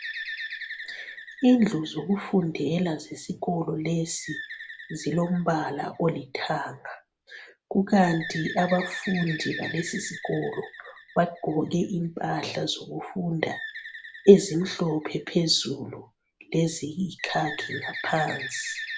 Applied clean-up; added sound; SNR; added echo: none; Bird; 13 dB; none.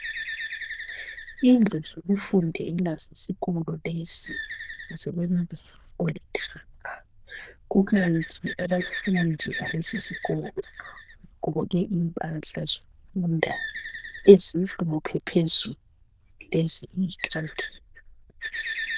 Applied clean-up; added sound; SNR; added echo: neural diffusion model UNIVERSE++.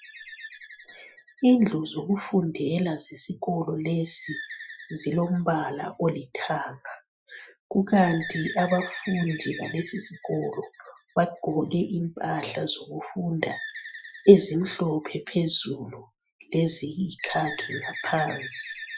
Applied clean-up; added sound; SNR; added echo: classical method Wiener filter.